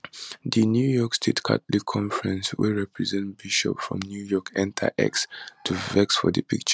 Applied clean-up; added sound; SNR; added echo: none; none; none; none.